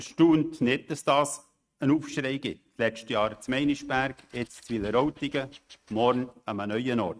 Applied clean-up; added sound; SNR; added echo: neural mask model RNNoise.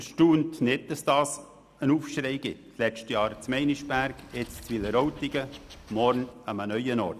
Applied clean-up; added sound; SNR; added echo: none; Wild animals; 20 dB; none.